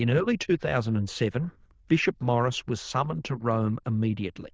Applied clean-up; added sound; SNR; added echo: neural diffusion model UNIVERSE++.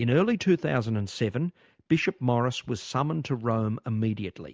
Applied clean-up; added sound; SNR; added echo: none; none; none; none.